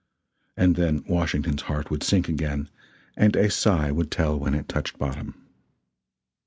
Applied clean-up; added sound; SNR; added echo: none; none; none; none.